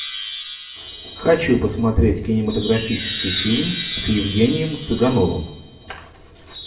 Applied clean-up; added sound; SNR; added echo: none; Wind chime; 9 dB; reverberation time 0.7 s.